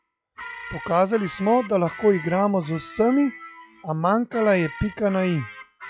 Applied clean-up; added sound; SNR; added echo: classical method log-MMSE.